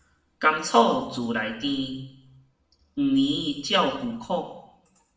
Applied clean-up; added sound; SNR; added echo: none; none; none; reverberation time 0.8 s.